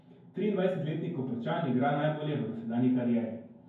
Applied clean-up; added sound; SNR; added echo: none; none; none; reverberation time 0.9 s.